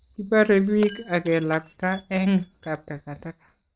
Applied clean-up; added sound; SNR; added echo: neural mask model RNNoise.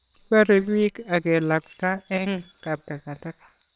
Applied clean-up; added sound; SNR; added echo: neural separator model SepFormer WHAM!.